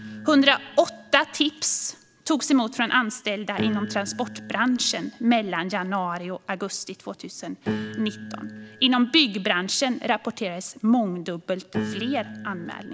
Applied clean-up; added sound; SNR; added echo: none; Piano; 13 dB; none.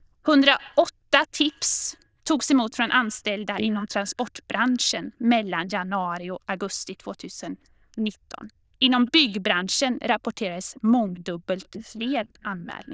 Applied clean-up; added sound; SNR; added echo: neural diffusion model UNIVERSE++.